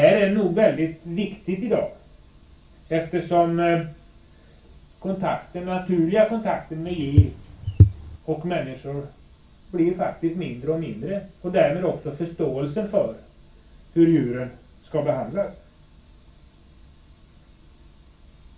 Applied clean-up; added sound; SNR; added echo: none; Walk, footsteps / Bird vocalization, bird call, bird song; -3 dB; reverberation time 0.3 s.